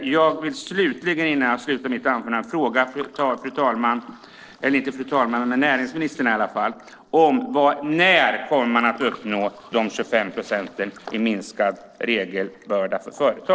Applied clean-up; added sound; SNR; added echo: neural separator model SepFormer DNS4.